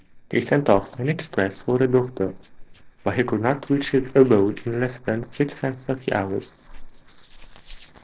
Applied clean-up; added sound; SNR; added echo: neural separator model SepFormer DNS4.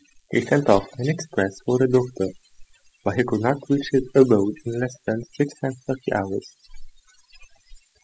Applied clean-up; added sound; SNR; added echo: classical method spectral subtraction.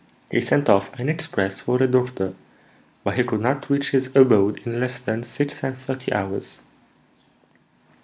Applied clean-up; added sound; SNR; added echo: none; none; none; none.